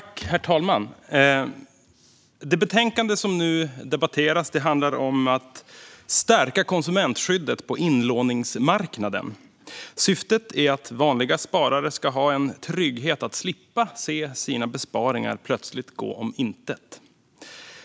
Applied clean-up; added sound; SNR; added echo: none; none; none; none.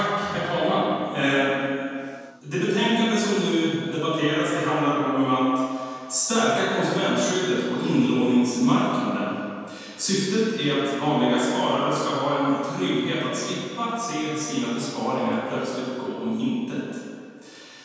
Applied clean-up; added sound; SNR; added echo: none; none; none; reverberation time 2.1 s.